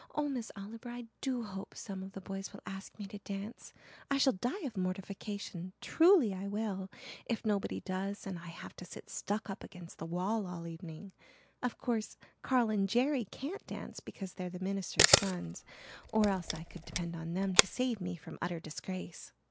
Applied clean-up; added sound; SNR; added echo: none; Camera; -2 dB; none.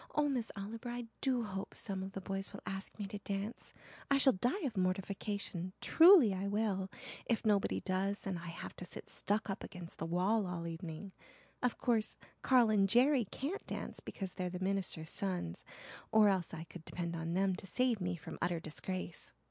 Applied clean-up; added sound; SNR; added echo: none; none; none; none.